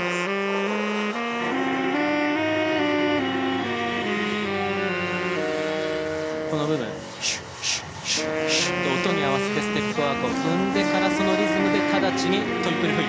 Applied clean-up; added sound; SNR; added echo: none; Wind instrument, woodwind instrument; -1 dB; none.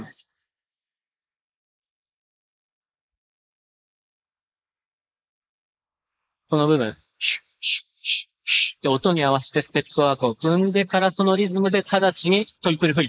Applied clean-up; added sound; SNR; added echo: neural mask model Resemble Enhance denoiser.